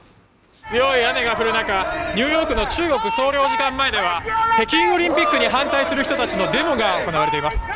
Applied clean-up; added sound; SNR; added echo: none; none; none; none.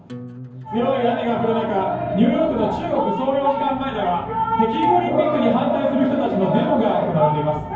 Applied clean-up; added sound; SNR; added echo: none; Acoustic guitar; 19 dB; reverberation time 0.9 s.